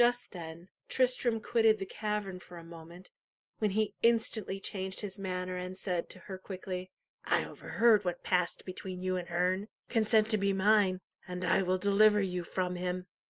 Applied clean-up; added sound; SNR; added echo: none; none; none; none.